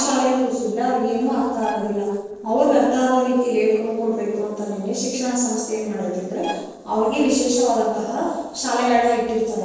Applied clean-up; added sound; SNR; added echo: neural separator model SepFormer DNS4.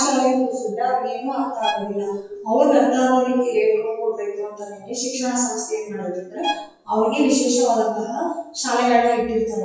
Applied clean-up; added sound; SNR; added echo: classical method WPE with log-MMSE.